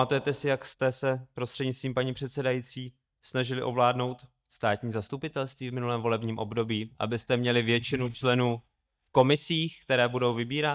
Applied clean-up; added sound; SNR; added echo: neural mask model DeepFilterNet 3.